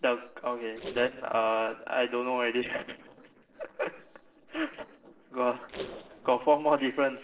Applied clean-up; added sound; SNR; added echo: neural separator model SepFormer DNS4.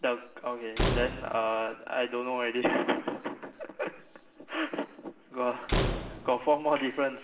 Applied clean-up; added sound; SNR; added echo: none; Slam; 2 dB; reverberation time 2.6 s.